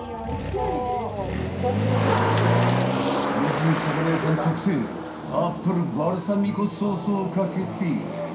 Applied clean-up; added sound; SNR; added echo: none; Motor vehicle (road); 1 dB; reverberation time 0.5 s.